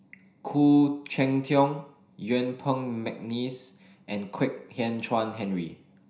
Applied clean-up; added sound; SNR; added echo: none; none; none; reverberation time 0.5 s.